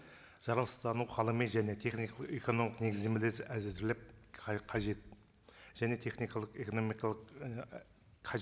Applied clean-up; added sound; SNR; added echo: none; none; none; none.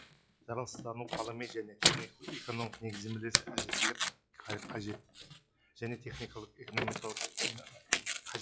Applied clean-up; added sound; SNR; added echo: classical method log-MMSE.